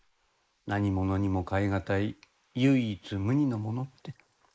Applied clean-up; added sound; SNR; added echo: neural mask model Resemble Enhance denoiser.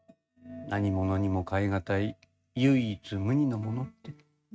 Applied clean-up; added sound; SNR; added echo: neural mask model RNNoise.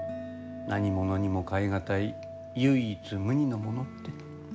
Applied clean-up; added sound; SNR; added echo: none; Chink, clink; 14 dB; none.